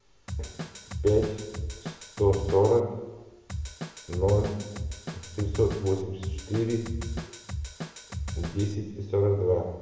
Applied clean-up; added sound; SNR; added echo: none; Drum kit; 7 dB; reverberation time 1.1 s.